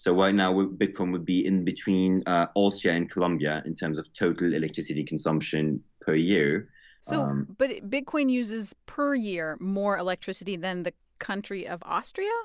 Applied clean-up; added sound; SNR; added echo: none; none; none; none.